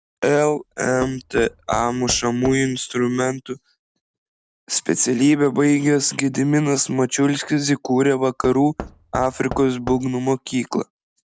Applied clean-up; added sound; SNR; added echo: none; Knock / Wood; 14 dB; none.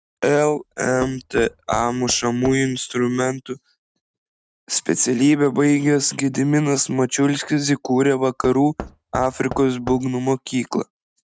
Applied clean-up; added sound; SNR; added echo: neural mask model RNNoise.